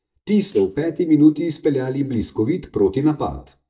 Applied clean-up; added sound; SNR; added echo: neural mask model DeepFilterNet 3.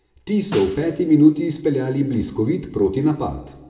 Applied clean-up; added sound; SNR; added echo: none; Snare drum; 17 dB; reverberation time 0.4 s.